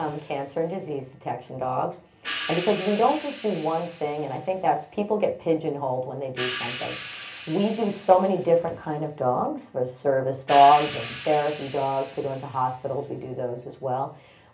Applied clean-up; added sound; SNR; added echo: none; Crash cymbal / Hi-hat; 15 dB; reverberation time 0.3 s.